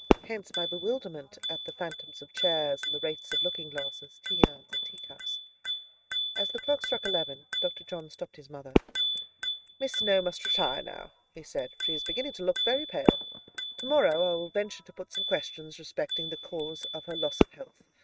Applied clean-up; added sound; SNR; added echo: neural mask model RNNoise.